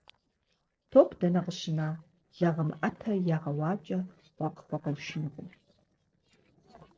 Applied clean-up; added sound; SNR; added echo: neural separator model SepFormer DNS4.